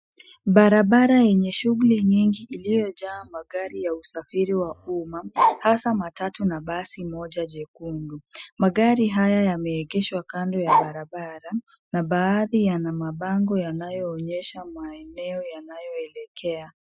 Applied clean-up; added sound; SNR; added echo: classical method Wiener filter.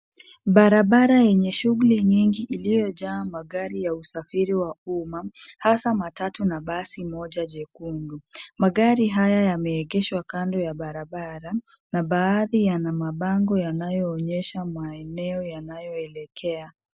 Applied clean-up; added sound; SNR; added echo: none; none; none; none.